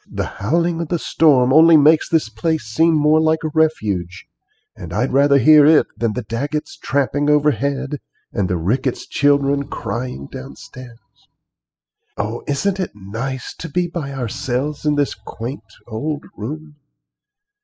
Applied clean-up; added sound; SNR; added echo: classical method spectral subtraction.